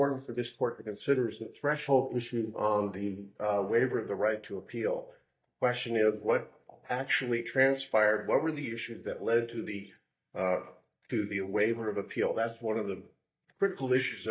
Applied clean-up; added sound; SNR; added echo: neural mask model DeepFilterNet 3.